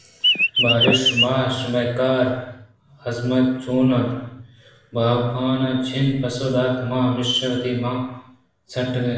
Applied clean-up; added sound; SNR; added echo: none; Chirp, tweet; -3 dB; reverberation time 0.8 s.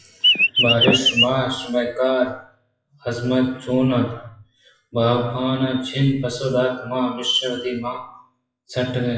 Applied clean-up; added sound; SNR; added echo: classical method WPE with log-MMSE.